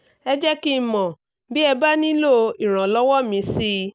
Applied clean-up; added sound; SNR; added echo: none; none; none; none.